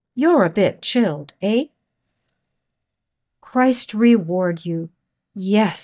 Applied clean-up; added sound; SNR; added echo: neural mask model DeepFilterNet 3.